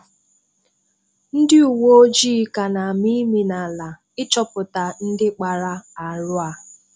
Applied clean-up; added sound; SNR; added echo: none; none; none; none.